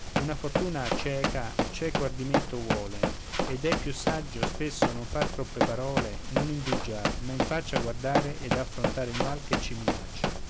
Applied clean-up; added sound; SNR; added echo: none; Run; -4 dB; none.